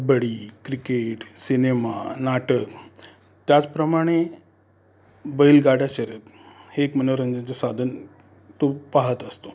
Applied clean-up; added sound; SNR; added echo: none; none; none; none.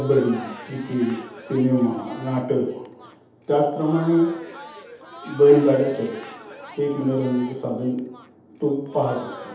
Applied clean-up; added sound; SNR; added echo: none; Crowd; 18 dB; reverberation time 0.8 s.